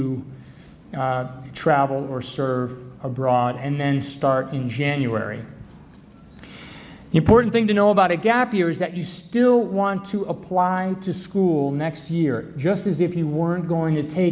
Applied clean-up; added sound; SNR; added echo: none; none; none; none.